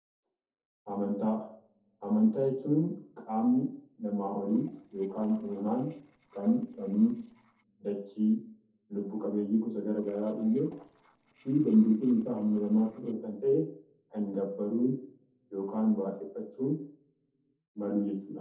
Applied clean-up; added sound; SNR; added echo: neural separator model SepFormer DNS4.